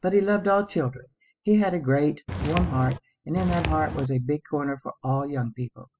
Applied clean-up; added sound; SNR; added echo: classical method spectral subtraction.